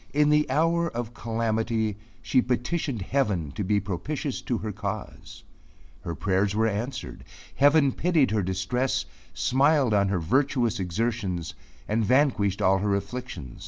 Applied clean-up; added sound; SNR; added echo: none; none; none; none.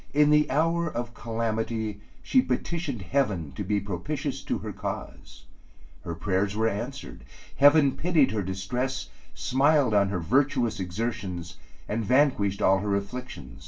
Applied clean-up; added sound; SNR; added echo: none; none; none; reverberation time 0.2 s.